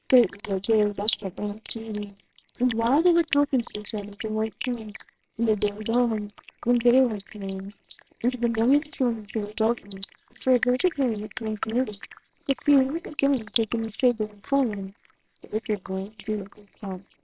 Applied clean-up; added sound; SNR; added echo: neural separator model SepFormer WHAMR!.